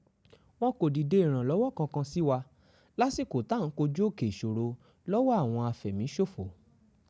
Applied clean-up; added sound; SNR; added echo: none; none; none; none.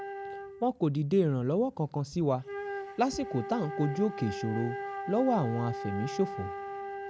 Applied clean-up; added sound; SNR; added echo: none; Wind instrument, woodwind instrument; 9 dB; none.